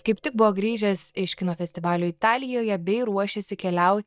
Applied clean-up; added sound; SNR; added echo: neural mask model DeepFilterNet 3.